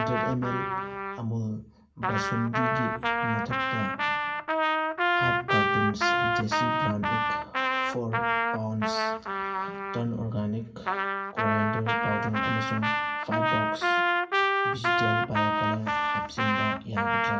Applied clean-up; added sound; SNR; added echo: none; Trumpet; -5 dB; reverberation time 0.4 s.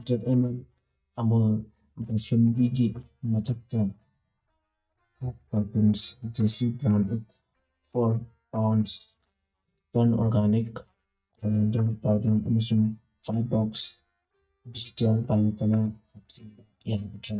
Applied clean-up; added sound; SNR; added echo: neural mask model DeepFilterNet 3.